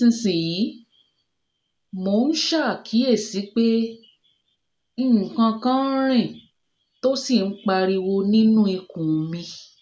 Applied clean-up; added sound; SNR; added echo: none; none; none; none.